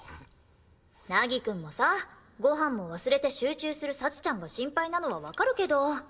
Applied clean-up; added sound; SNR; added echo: none; none; none; reverberation time 1.0 s.